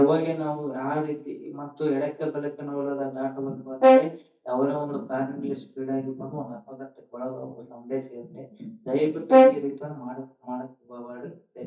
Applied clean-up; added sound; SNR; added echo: neural mask model DeepFilterNet 3.